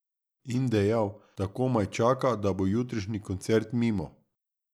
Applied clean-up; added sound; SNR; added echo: none; none; none; none.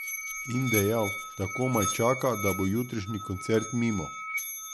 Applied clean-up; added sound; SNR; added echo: none; Musical instrument; 6 dB; none.